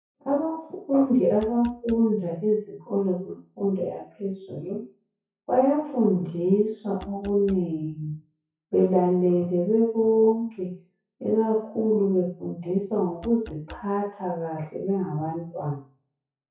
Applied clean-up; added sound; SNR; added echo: classical method WPE with log-MMSE.